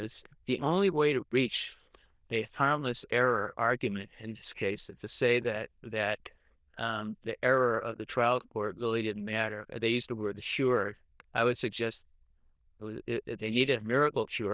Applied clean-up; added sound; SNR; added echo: neural diffusion model UNIVERSE++.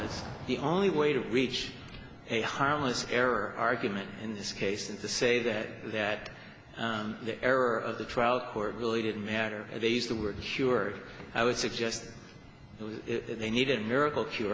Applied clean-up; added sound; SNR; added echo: none; Thunder / Rain; 20 dB; none.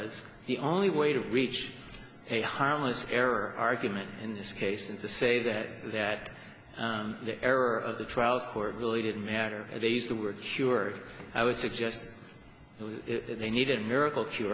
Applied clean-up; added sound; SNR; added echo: none; none; none; none.